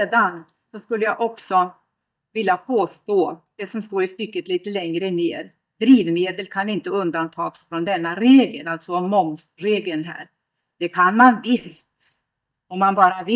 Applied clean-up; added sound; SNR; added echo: neural mask model DeepFilterNet 3.